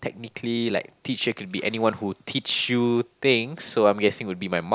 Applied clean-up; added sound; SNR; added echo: none; none; none; none.